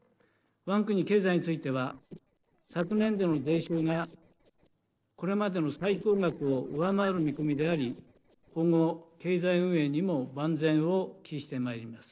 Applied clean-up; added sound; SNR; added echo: neural separator model SepFormer DNS4.